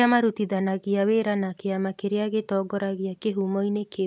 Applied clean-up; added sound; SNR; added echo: none; none; none; none.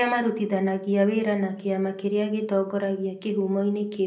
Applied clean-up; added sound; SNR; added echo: none; none; none; reverberation time 0.5 s.